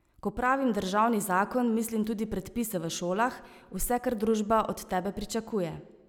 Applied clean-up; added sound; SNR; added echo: none; none; none; none.